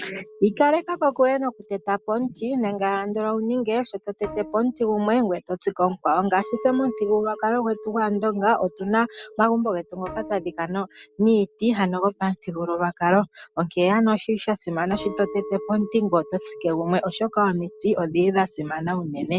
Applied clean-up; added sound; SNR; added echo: none; Bowed string instrument + Chink, clink; 19 dB; none.